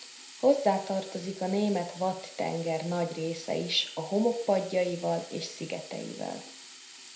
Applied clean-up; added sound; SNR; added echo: none; Sink (filling or washing); 17 dB; reverberation time 0.4 s.